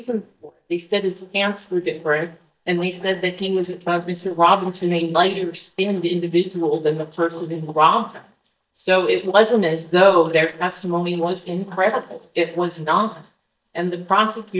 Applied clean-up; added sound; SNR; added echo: neural mask model DeepFilterNet 3.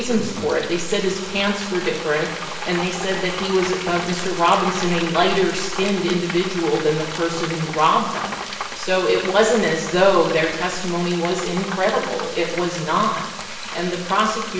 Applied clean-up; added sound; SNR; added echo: none; Frying (food); 10 dB; reverberation time 0.9 s.